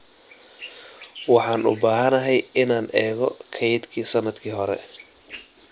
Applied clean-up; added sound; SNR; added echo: none; none; none; none.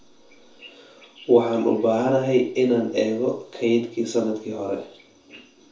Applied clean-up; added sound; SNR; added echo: none; none; none; reverberation time 0.7 s.